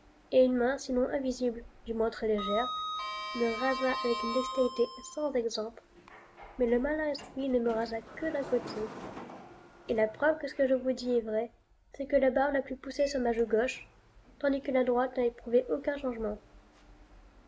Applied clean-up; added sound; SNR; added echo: none; Sliding door; 13 dB; none.